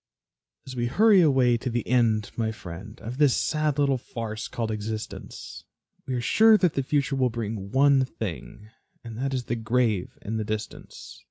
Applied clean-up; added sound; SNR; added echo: none; none; none; none.